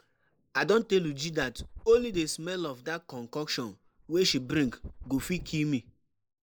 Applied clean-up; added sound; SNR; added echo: neural mask model Resemble Enhance denoiser.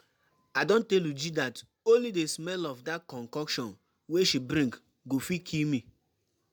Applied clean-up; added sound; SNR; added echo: none; none; none; none.